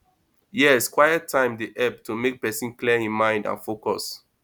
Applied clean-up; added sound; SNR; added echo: none; none; none; none.